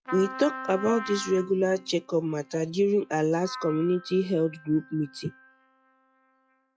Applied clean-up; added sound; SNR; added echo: classical method log-MMSE.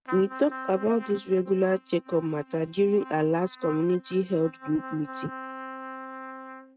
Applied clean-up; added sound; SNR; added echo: neural mask model RNNoise.